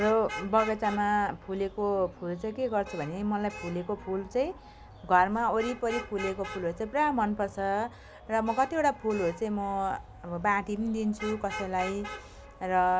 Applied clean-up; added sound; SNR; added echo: none; Traffic noise, roadway noise / Vehicle horn, car horn, honking; 15 dB; none.